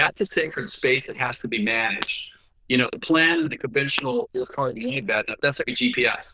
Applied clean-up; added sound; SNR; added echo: neural diffusion model UNIVERSE++.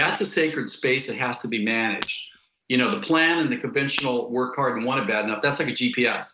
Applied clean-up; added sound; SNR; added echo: none; Shatter; 18 dB; none.